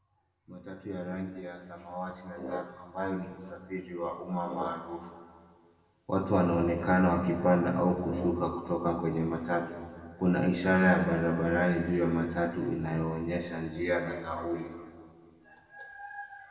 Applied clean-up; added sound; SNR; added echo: none; Brass instrument; 13 dB; reverberation time 2.0 s.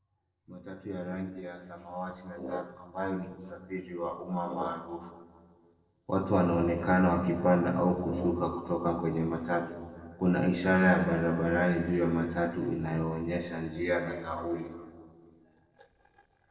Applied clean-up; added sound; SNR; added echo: neural separator model SepFormer DNS4.